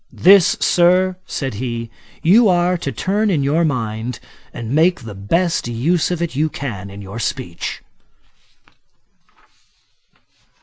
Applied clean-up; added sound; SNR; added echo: none; none; none; none.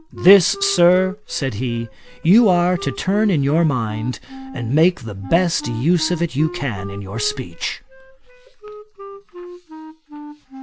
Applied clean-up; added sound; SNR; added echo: none; Wind instrument, woodwind instrument; 16 dB; none.